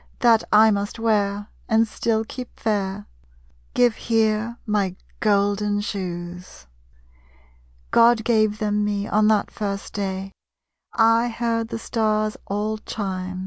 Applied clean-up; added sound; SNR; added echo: none; none; none; none.